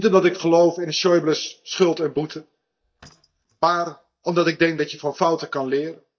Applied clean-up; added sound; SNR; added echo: neural mask model DeepFilterNet 3.